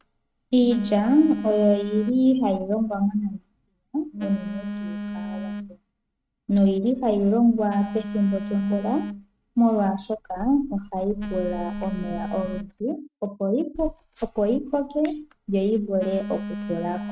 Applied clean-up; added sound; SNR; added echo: neural mask model RNNoise.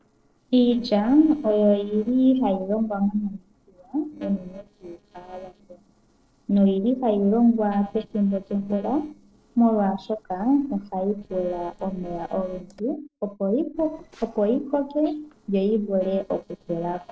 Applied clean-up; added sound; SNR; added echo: neural separator model SepFormer DNS4.